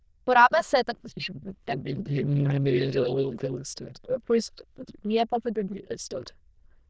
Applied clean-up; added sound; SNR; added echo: neural diffusion model UNIVERSE++.